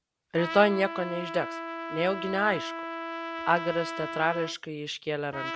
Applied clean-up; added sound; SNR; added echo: none; Trumpet; 8 dB; none.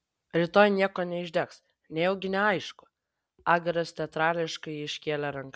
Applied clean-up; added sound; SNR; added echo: none; none; none; none.